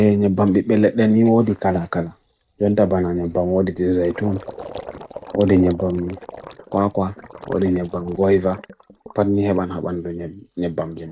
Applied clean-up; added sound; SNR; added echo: neural mask model RNNoise.